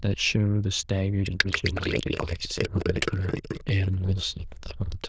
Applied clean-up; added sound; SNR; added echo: neural diffusion model UNIVERSE++.